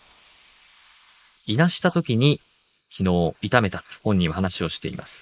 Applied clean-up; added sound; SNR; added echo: neural mask model Resemble Enhance denoiser.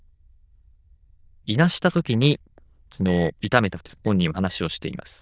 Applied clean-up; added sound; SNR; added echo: neural diffusion model UNIVERSE++.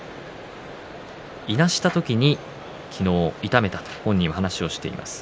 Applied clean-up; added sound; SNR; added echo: none; none; none; none.